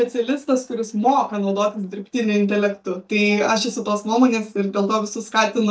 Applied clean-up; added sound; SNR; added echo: neural mask model DeepFilterNet 3.